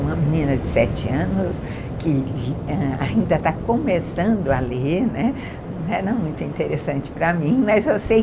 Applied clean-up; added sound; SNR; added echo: none; Waves, surf; 7 dB; none.